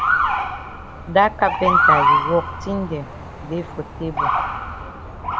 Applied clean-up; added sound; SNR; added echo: none; Motor vehicle (road) / Siren; -3 dB; none.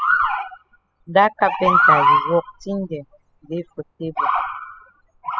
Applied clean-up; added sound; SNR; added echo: classical method spectral subtraction.